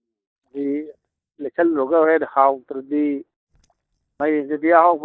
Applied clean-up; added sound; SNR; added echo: neural mask model DeepFilterNet 3.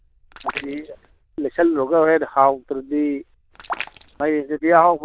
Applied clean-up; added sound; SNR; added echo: neural diffusion model UNIVERSE++.